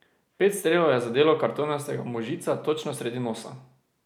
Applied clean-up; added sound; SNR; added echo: none; none; none; none.